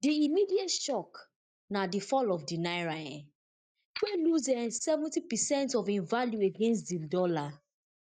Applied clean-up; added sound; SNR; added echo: neural mask model DeepFilterNet 3.